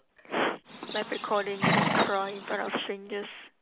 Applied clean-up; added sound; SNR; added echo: none; Livestock, farm animals, working animals; -1 dB; none.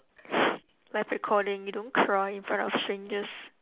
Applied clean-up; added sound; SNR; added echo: none; none; none; none.